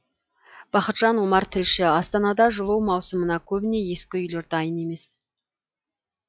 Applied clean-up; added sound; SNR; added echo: classical method log-MMSE.